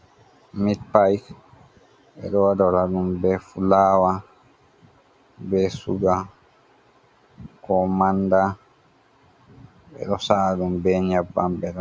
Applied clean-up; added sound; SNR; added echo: none; none; none; none.